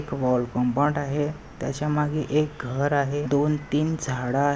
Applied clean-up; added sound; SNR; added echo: none; none; none; none.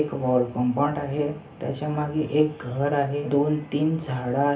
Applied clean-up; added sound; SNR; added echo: none; none; none; reverberation time 0.3 s.